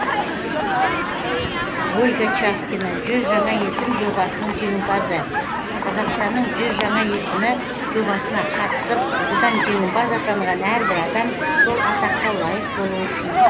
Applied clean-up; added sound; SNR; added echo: none; Human group actions; -2 dB; none.